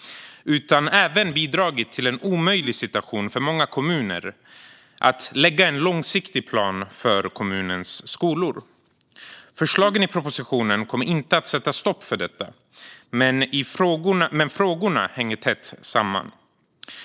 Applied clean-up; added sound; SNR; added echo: neural separator model SepFormer DNS4.